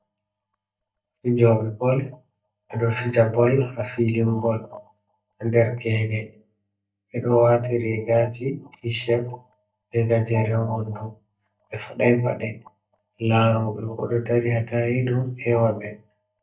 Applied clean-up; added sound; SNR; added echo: neural mask model DeepFilterNet 3.